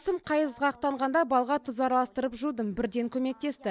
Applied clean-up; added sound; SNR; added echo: none; none; none; none.